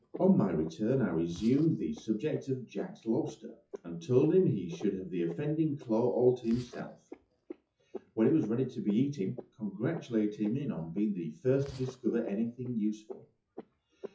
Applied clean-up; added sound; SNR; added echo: classical method WPE with log-MMSE.